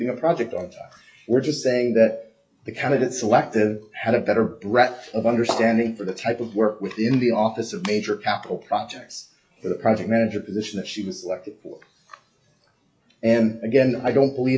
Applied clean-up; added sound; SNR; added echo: classical method log-MMSE.